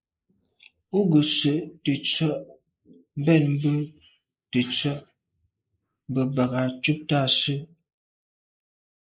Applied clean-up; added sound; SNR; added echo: neural mask model Resemble Enhance denoiser.